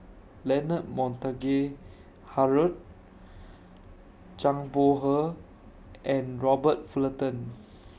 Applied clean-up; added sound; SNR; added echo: none; none; none; none.